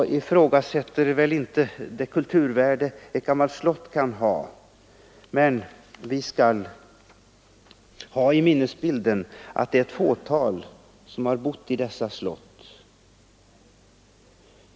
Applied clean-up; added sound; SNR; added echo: none; none; none; none.